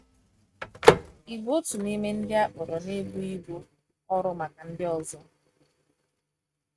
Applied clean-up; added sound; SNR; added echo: neural mask model RNNoise.